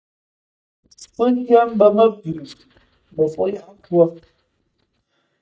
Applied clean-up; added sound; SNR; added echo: neural mask model DeepFilterNet 3.